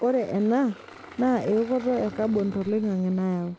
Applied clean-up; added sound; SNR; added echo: none; Engine; 19 dB; none.